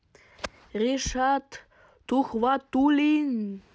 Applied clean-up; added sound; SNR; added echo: none; none; none; none.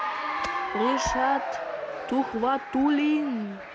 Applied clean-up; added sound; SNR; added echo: none; Applause / Cheering; 4 dB; none.